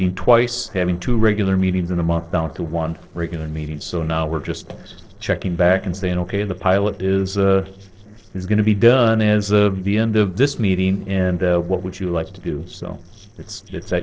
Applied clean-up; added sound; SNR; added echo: neural separator model SepFormer DNS4.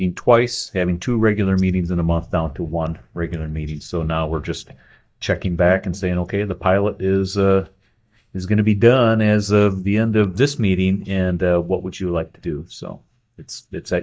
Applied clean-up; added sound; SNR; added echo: neural mask model DeepFilterNet 3.